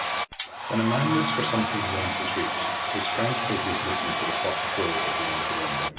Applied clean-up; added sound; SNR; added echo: none; Domestic sounds, home sounds; -2 dB; reverberation time 2.0 s.